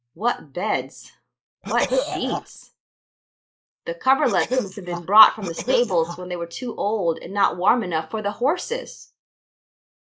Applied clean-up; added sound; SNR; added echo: neural mask model Resemble Enhance denoiser.